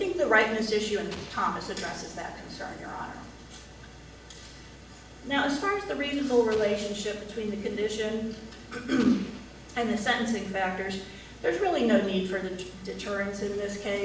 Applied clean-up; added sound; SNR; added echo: none; Explosion; 18 dB; reverberation time 0.6 s.